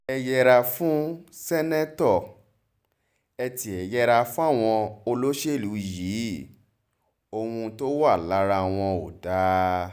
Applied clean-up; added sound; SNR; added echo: none; none; none; none.